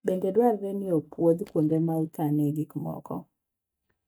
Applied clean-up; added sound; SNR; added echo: neural mask model DeepFilterNet 3.